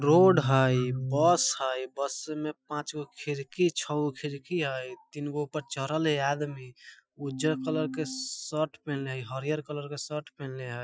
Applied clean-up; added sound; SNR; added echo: classical method Wiener filter.